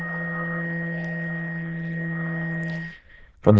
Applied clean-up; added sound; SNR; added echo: neural diffusion model UNIVERSE++.